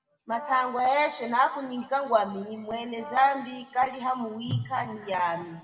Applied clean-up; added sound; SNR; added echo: none; Brass instrument; 16 dB; reverberation time 1.6 s.